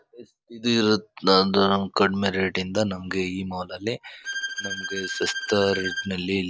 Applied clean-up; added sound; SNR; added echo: none; Bowed string instrument; 7 dB; none.